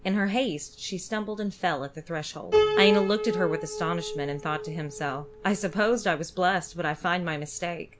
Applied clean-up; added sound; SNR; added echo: none; Piano; 4 dB; none.